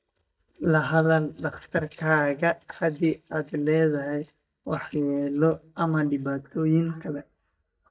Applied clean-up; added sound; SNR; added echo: neural mask model DeepFilterNet 3.